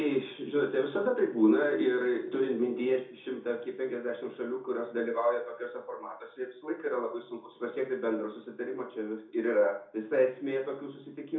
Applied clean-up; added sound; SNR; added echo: none; none; none; reverberation time 0.6 s.